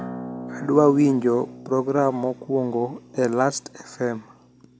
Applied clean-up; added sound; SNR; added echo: none; Acoustic guitar; 16 dB; none.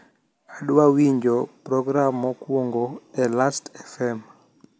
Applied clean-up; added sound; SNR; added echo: none; none; none; none.